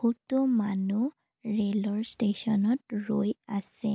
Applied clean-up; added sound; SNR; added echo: none; none; none; none.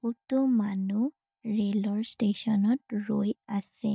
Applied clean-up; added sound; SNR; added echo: neural mask model DeepFilterNet 3.